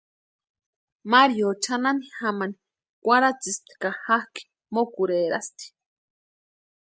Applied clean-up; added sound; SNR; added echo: none; none; none; none.